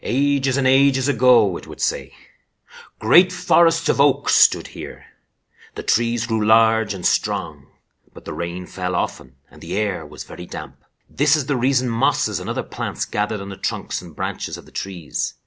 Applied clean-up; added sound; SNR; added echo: none; none; none; none.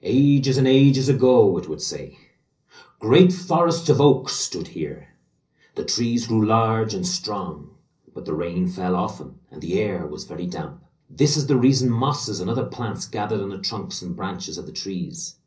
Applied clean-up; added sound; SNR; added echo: none; none; none; reverberation time 0.5 s.